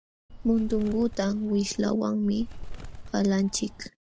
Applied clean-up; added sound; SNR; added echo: none; Bird; 11 dB; none.